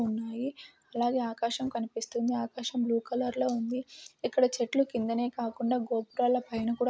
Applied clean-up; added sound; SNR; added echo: none; none; none; none.